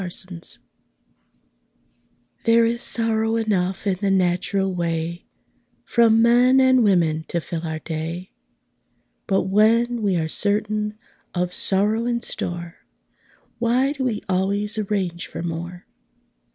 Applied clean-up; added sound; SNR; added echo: none; none; none; none.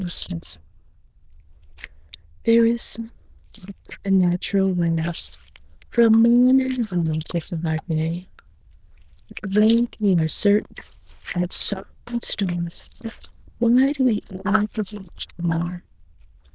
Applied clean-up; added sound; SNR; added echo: neural diffusion model UNIVERSE++.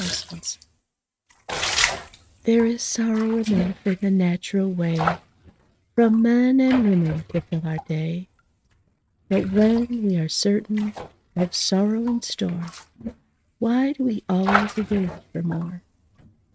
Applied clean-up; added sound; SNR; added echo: neural mask model RNNoise.